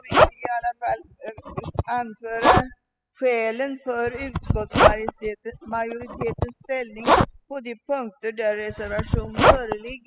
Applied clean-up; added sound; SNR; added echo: classical method spectral subtraction.